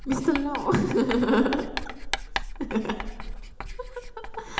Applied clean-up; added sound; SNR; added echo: none; Writing; 7 dB; reverberation time 0.8 s.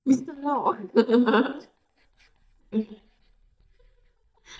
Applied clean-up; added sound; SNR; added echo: neural mask model DeepFilterNet 3.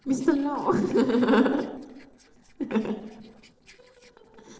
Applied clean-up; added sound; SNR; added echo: neural separator model SepFormer DNS4.